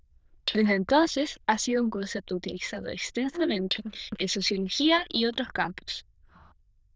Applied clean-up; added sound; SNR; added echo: neural diffusion model UNIVERSE++.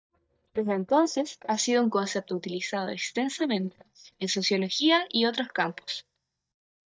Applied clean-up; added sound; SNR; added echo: neural mask model DeepFilterNet 3.